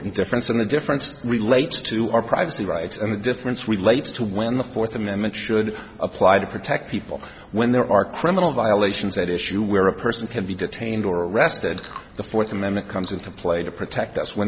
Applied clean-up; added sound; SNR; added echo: none; Chewing, mastication; 17 dB; none.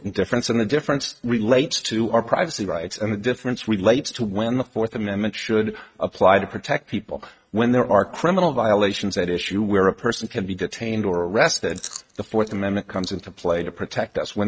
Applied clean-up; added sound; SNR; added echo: neural mask model RNNoise.